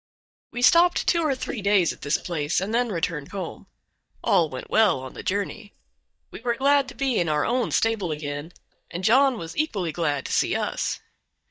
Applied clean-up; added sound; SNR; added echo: neural mask model DeepFilterNet 3.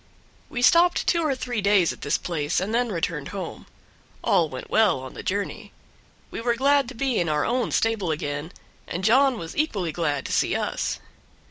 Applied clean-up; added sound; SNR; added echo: none; none; none; none.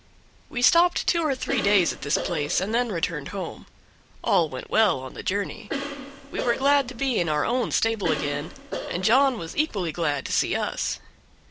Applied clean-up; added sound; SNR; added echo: none; Cough; 8 dB; none.